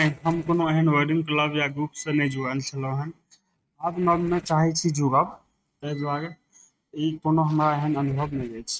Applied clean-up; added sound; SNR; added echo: neural mask model RNNoise.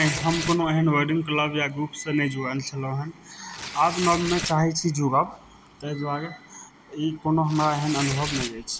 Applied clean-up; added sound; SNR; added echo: none; Tearing; 12 dB; none.